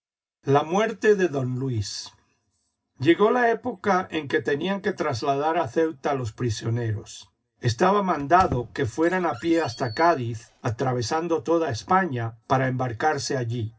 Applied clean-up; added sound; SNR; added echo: none; Squeak; 16 dB; reverberation time 0.4 s.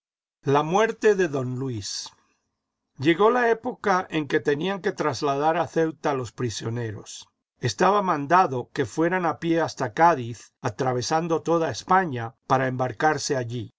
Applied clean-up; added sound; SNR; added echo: none; none; none; none.